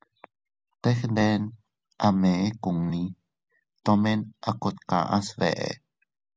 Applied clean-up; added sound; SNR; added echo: none; none; none; none.